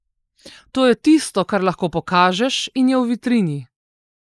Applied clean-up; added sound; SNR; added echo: neural mask model Resemble Enhance denoiser.